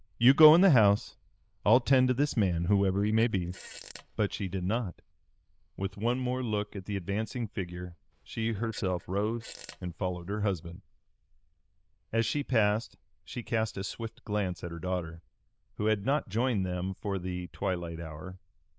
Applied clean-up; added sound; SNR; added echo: neural diffusion model UNIVERSE++.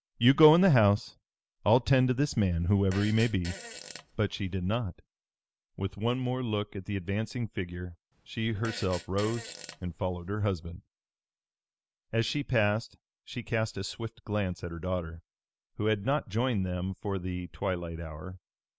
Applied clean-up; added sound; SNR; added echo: none; Fart; 16 dB; none.